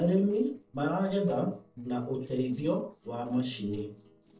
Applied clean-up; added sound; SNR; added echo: neural separator model SepFormer DNS4.